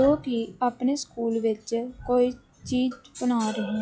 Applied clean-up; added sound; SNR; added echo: classical method log-MMSE.